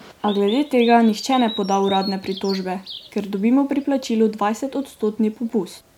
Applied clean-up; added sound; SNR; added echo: none; Bird vocalization, bird call, bird song; 18 dB; none.